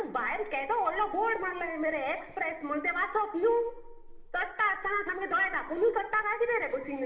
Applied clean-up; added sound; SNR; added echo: none; Livestock, farm animals, working animals; 19 dB; reverberation time 1.7 s.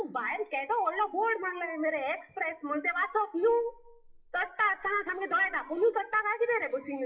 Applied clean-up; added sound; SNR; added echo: classical method WPE with log-MMSE.